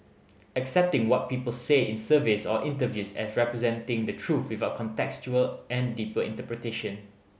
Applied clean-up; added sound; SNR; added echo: none; none; none; none.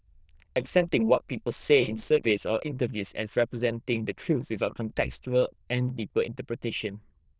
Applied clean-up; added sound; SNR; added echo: neural diffusion model UNIVERSE++.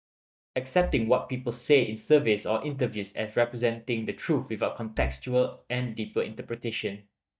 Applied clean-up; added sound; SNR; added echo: neural mask model DeepFilterNet 3.